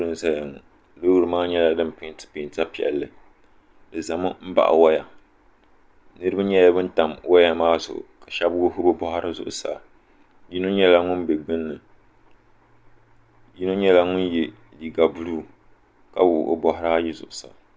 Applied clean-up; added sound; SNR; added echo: none; none; none; none.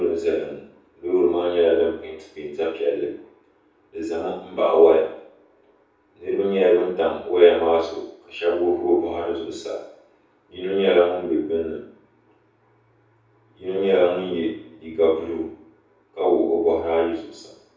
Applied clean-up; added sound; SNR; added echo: none; none; none; reverberation time 0.6 s.